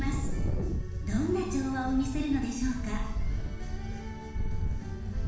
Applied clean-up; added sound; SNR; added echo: none; Wind; -1 dB; reverberation time 1.1 s.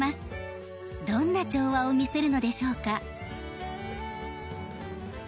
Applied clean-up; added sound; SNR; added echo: none; none; none; none.